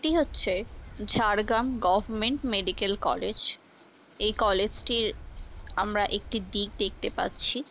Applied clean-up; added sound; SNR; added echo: none; Gull, seagull / Wind; 14 dB; none.